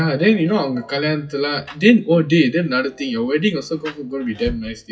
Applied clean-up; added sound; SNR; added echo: classical method WPE with log-MMSE.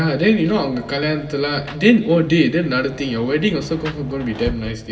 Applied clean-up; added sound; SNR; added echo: none; Rain; 18 dB; reverberation time 3.0 s.